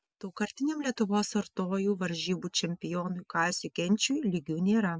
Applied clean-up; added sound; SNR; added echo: none; none; none; none.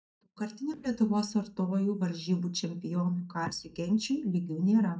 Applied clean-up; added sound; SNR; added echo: neural mask model DeepFilterNet 3.